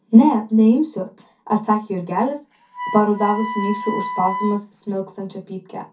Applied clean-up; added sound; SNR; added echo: none; Wind instrument, woodwind instrument; 10 dB; reverberation time 0.3 s.